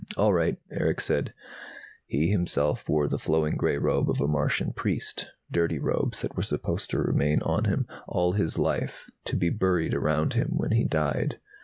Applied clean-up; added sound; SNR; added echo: none; none; none; none.